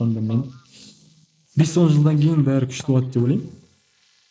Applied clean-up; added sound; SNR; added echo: neural mask model Resemble Enhance denoiser.